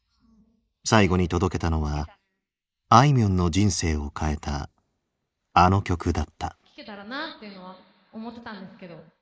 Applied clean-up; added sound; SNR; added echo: neural mask model Resemble Enhance denoiser.